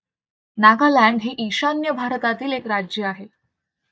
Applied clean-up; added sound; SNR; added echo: neural mask model DeepFilterNet 3.